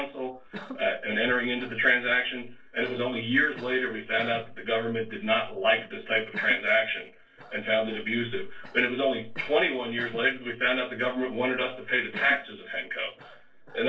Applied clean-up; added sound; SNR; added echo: neural separator model SepFormer DNS4.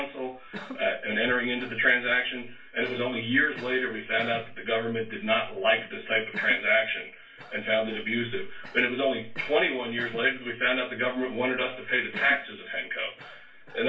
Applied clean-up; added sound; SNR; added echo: none; Cough; 20 dB; reverberation time 0.2 s.